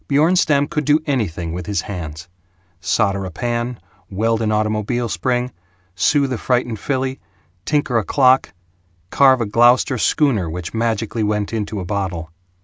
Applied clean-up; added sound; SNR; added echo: none; none; none; none.